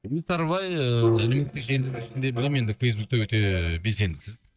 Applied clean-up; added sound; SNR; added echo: neural mask model DeepFilterNet 3.